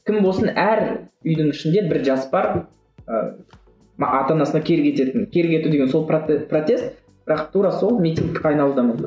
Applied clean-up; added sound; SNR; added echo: none; none; none; none.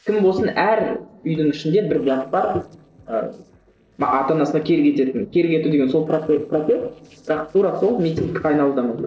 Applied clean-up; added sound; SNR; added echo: neural separator model SepFormer DNS4.